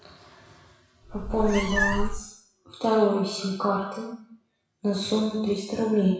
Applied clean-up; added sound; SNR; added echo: classical method WPE with log-MMSE.